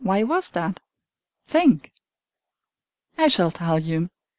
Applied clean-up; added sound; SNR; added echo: none; none; none; none.